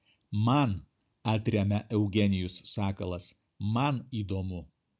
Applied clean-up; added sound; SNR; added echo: none; none; none; none.